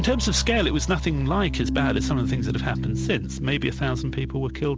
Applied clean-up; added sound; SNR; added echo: none; none; none; none.